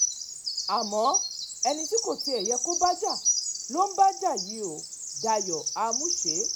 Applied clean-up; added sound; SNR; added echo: none; Bird vocalization, bird call, bird song; 2 dB; none.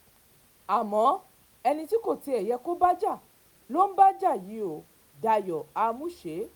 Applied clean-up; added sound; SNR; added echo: none; none; none; none.